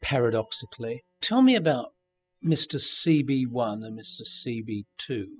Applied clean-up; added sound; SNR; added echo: classical method spectral subtraction.